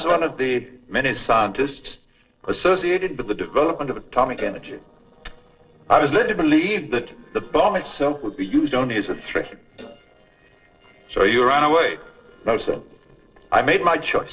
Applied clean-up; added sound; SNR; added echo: neural separator model SepFormer DNS4.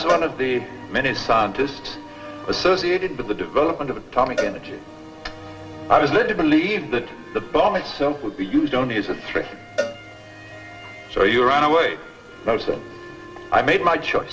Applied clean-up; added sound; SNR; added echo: none; Cowbell; 13 dB; reverberation time 1.6 s.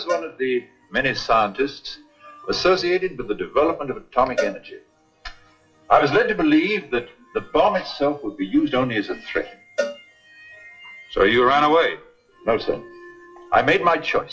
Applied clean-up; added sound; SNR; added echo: classical method WPE with log-MMSE.